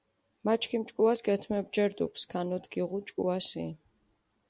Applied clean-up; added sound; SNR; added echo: none; none; none; none.